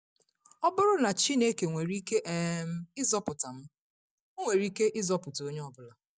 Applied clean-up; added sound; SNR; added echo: none; none; none; none.